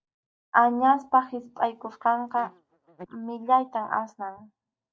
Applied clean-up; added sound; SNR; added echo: neural mask model DeepFilterNet 3.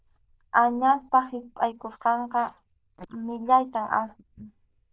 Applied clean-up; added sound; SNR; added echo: neural diffusion model UNIVERSE++.